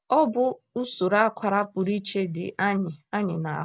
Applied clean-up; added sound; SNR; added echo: none; none; none; none.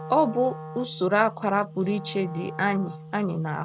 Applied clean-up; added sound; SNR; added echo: none; Wind instrument, woodwind instrument; 13 dB; none.